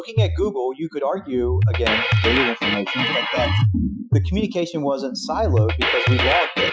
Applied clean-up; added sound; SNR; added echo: classical method Wiener filter.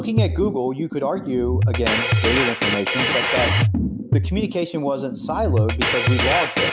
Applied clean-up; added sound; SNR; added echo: none; Drum kit; -3 dB; none.